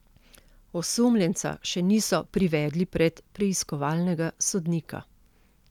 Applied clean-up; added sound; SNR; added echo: none; none; none; none.